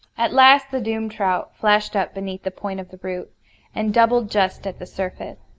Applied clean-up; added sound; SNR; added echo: none; none; none; none.